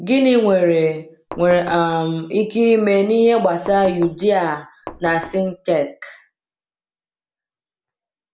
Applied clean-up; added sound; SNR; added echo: none; Knock; 17 dB; none.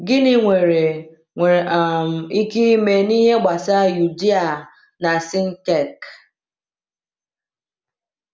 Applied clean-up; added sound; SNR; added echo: none; none; none; none.